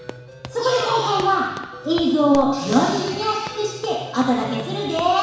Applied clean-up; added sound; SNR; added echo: none; Run; 19 dB; reverberation time 1.1 s.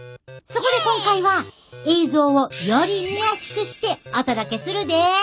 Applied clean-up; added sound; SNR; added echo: none; none; none; none.